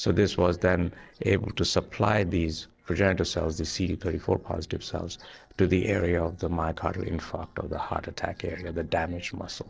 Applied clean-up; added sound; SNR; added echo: neural separator model SepFormer DNS4.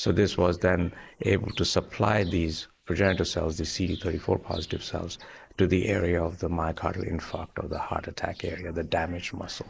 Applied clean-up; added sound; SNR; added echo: neural mask model Resemble Enhance denoiser.